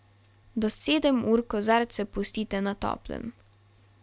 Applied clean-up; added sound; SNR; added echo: none; none; none; none.